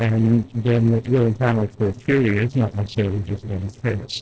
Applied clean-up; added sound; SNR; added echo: neural separator model SepFormer DNS4.